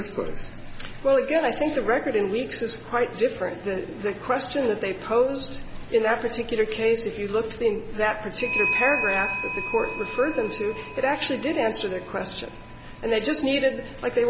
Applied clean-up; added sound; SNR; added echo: none; Clock; 11 dB; none.